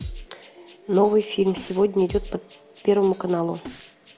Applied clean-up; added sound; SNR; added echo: none; Drum kit; 16 dB; none.